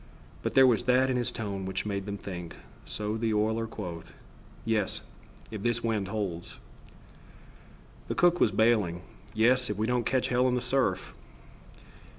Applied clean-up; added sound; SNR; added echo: none; none; none; none.